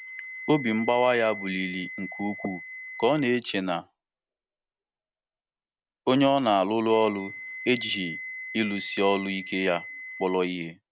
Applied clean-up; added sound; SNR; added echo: none; Wind instrument, woodwind instrument; 13 dB; none.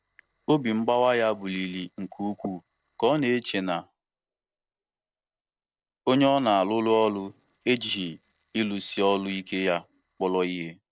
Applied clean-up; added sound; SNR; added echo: neural separator model SepFormer DNS4.